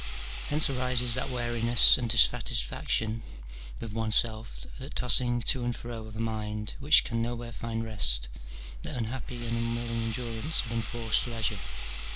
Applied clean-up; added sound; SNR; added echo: none; Sink (filling or washing); 11 dB; none.